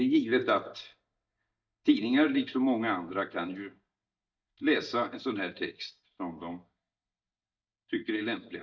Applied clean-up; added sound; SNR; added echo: neural mask model DeepFilterNet 3.